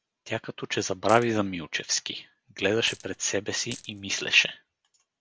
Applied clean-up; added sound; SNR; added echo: none; Coin (dropping); 16 dB; none.